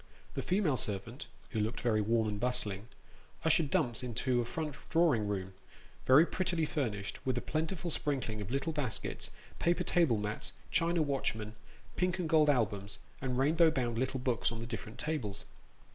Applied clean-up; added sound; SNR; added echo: none; none; none; none.